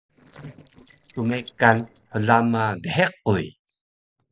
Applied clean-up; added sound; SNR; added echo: neural separator model SepFormer DNS4.